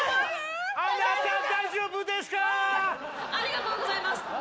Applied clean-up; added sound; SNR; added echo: none; none; none; none.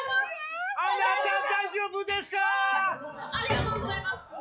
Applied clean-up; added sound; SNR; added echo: classical method log-MMSE.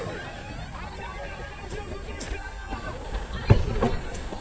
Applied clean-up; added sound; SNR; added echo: neural mask model DeepFilterNet 3.